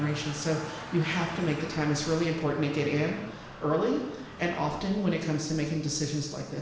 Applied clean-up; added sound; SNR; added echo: none; Traffic noise, roadway noise; 14 dB; reverberation time 0.9 s.